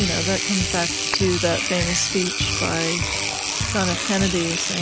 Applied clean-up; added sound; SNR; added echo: none; Engine / Domestic sounds, home sounds; 2 dB; none.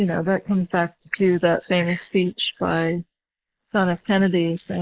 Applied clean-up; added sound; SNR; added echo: neural mask model Resemble Enhance denoiser.